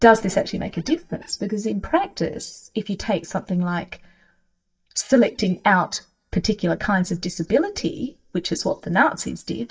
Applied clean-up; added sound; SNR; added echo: neural mask model DeepFilterNet 3.